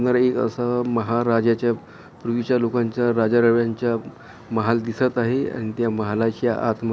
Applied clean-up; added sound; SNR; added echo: none; none; none; none.